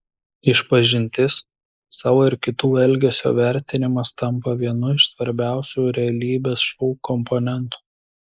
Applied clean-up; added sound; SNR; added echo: neural mask model Resemble Enhance denoiser.